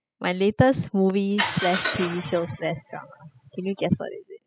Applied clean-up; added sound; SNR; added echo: classical method spectral subtraction.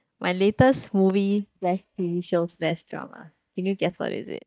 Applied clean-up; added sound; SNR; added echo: neural mask model DeepFilterNet 3.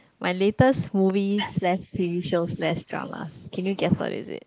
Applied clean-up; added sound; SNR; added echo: neural mask model Resemble Enhance denoiser.